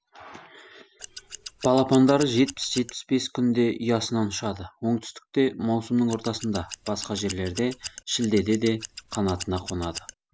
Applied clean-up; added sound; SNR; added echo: none; Scissors; 15 dB; none.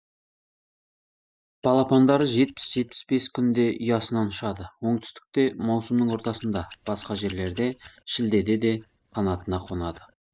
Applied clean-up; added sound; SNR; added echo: neural mask model DeepFilterNet 3.